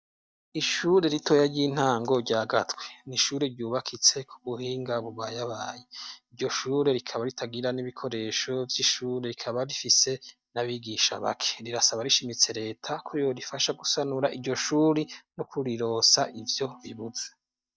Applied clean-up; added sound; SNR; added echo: neural mask model DeepFilterNet 3.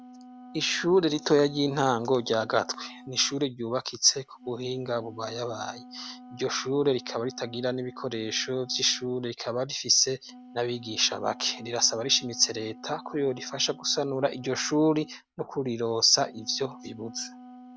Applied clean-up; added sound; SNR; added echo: none; Wind instrument, woodwind instrument; 20 dB; none.